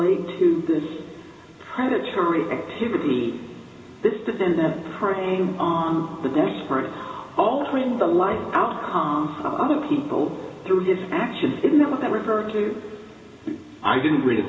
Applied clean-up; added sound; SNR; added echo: none; none; none; reverberation time 2.1 s.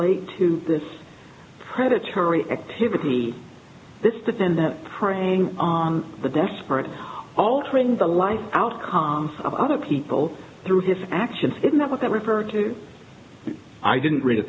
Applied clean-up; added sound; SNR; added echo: none; none; none; none.